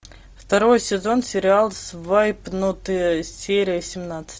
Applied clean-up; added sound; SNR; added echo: none; none; none; none.